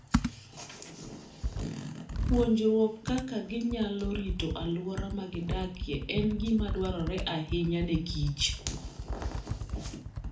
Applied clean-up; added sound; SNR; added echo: none; Computer keyboard; 4 dB; reverberation time 0.4 s.